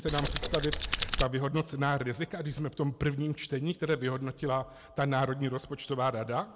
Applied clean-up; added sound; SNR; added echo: none; Tools; 1 dB; none.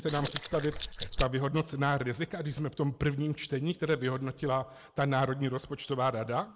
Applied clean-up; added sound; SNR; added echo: neural mask model Resemble Enhance denoiser.